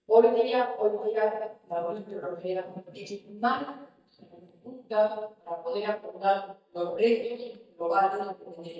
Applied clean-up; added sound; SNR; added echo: neural mask model DeepFilterNet 3.